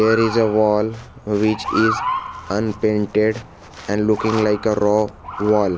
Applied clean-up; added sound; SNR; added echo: none; Motor vehicle (road) / Siren; 10 dB; none.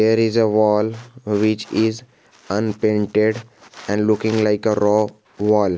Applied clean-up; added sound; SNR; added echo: none; none; none; none.